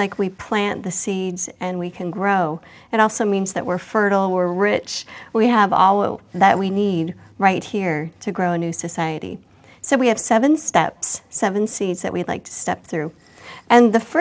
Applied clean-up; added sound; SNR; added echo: none; none; none; none.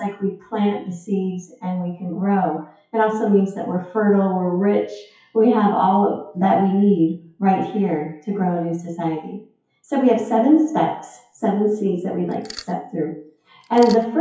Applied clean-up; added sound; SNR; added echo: classical method WPE with log-MMSE.